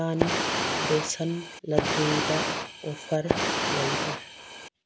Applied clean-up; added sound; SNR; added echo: none; Fire; -2 dB; none.